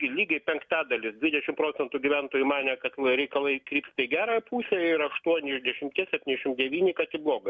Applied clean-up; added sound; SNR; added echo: none; none; none; none.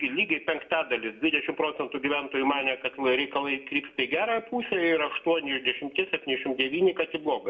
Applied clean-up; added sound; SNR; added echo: none; none; none; reverberation time 0.4 s.